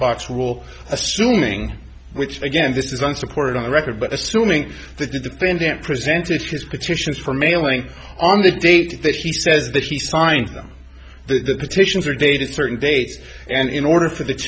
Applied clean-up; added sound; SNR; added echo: none; none; none; none.